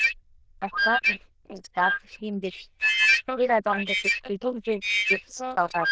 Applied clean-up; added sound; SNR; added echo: neural diffusion model UNIVERSE++.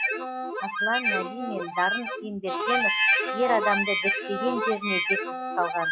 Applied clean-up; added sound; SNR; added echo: classical method log-MMSE.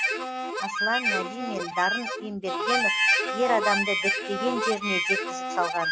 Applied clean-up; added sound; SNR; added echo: none; Harmonica; -3 dB; none.